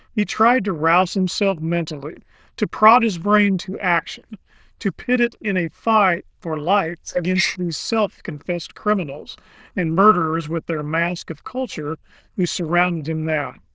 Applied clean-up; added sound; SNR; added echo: neural diffusion model UNIVERSE++.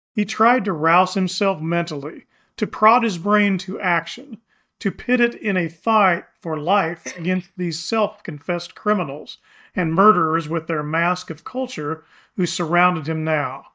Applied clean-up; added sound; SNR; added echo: neural mask model DeepFilterNet 3.